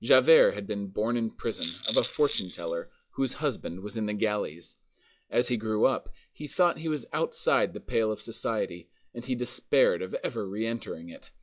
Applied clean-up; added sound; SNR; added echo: classical method log-MMSE.